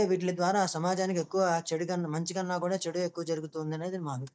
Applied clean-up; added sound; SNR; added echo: neural mask model DeepFilterNet 3.